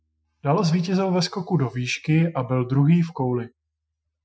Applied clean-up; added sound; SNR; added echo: classical method Wiener filter.